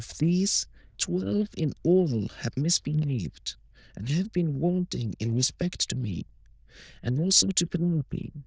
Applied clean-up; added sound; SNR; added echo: neural diffusion model UNIVERSE++.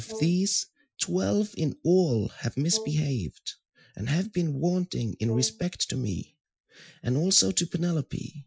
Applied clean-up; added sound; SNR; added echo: classical method Wiener filter.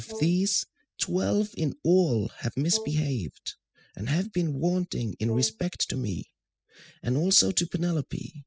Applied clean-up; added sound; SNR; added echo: classical method spectral subtraction.